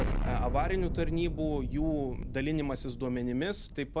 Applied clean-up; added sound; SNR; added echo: none; Explosion; 2 dB; none.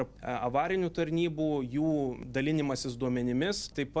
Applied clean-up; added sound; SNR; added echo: none; none; none; none.